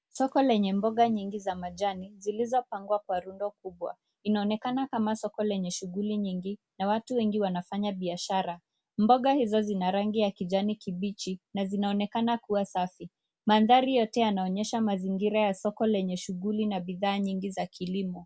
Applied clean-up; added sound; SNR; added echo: none; none; none; none.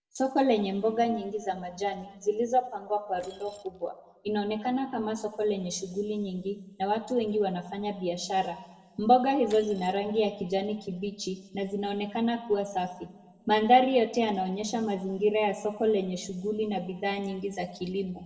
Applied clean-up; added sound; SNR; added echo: neural separator model SepFormer DNS4.